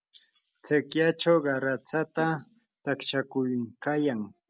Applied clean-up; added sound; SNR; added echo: none; none; none; none.